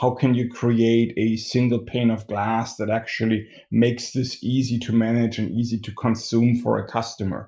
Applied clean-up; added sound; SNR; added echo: none; none; none; none.